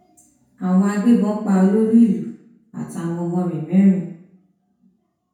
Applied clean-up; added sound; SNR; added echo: none; none; none; reverberation time 0.6 s.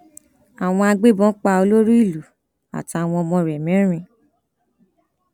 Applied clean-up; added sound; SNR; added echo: none; none; none; none.